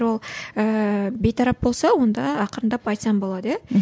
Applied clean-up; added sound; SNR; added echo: none; none; none; none.